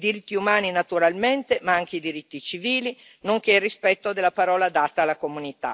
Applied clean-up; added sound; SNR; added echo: none; none; none; none.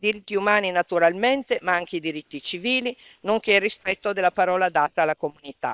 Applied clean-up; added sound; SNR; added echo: neural separator model SepFormer WHAM!.